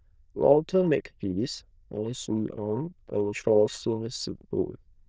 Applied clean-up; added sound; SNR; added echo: neural diffusion model UNIVERSE++.